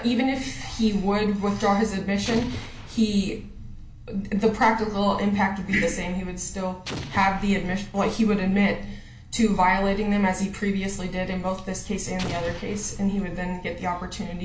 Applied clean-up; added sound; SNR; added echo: none; Explosion; 13 dB; reverberation time 0.4 s.